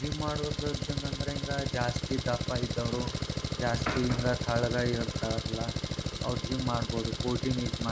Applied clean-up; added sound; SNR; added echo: none; Engine; 0 dB; none.